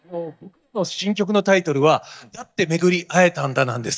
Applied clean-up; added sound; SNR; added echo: neural mask model DeepFilterNet 3.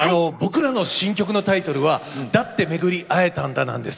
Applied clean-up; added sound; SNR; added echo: neural mask model Resemble Enhance denoiser.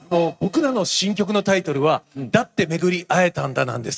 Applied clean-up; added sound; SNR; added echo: neural mask model RNNoise.